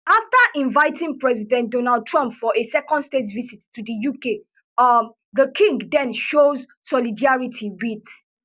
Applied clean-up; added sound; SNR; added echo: none; none; none; none.